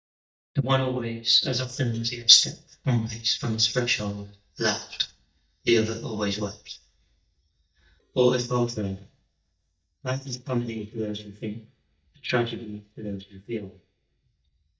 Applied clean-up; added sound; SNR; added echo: neural mask model DeepFilterNet 3.